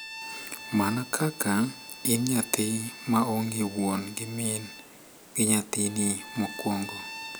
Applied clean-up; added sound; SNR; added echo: none; Bowed string instrument; 15 dB; none.